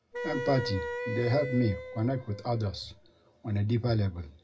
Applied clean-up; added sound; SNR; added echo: none; Wind instrument, woodwind instrument; 7 dB; reverberation time 0.2 s.